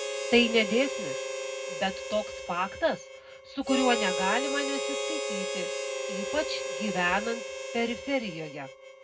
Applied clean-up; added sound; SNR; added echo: none; Harmonica; 3 dB; reverberation time 0.3 s.